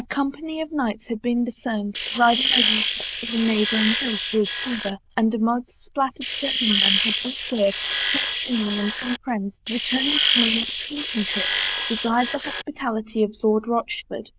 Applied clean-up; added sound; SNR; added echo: neural diffusion model UNIVERSE++.